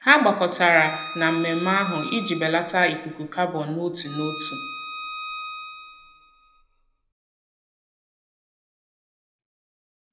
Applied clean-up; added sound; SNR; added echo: none; Bowed string instrument; 11 dB; reverberation time 0.7 s.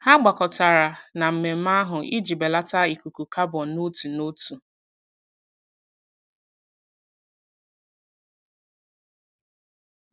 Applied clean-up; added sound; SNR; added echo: none; none; none; none.